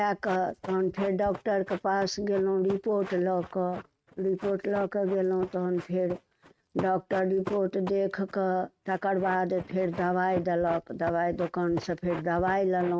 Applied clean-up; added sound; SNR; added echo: neural mask model RNNoise.